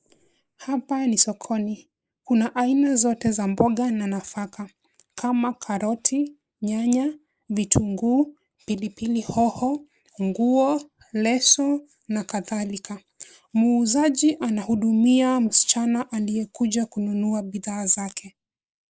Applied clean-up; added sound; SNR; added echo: neural mask model Resemble Enhance denoiser.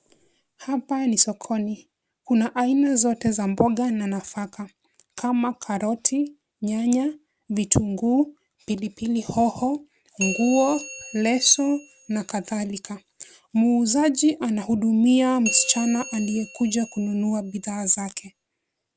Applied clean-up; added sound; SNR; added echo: none; Bell; 13 dB; none.